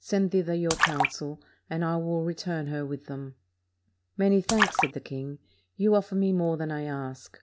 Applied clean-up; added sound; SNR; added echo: none; Splash, splatter; 3 dB; none.